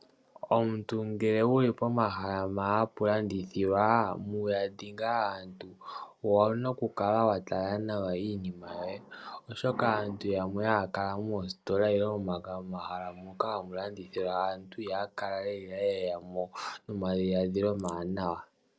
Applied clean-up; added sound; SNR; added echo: none; none; none; none.